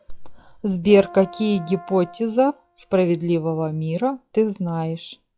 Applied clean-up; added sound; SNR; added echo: classical method log-MMSE.